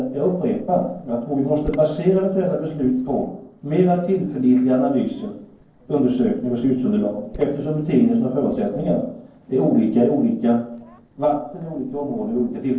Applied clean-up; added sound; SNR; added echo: neural separator model SepFormer DNS4.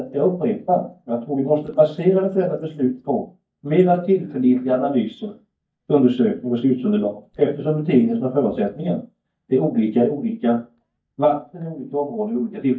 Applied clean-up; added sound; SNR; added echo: neural mask model DeepFilterNet 3.